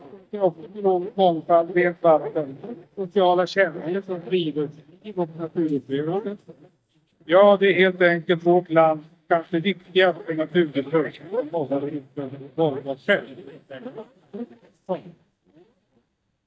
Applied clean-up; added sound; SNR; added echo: neural mask model DeepFilterNet 3.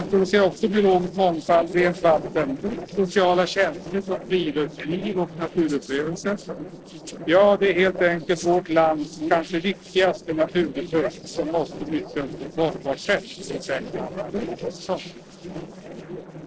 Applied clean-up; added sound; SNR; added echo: neural separator model SepFormer DNS4.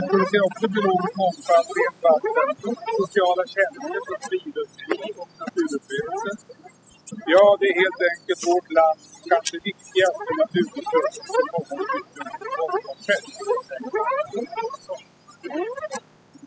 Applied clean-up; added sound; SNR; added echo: classical method spectral subtraction.